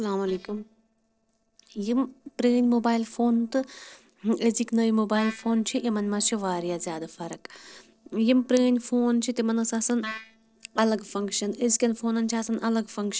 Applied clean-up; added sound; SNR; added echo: neural separator model SepFormer DNS4.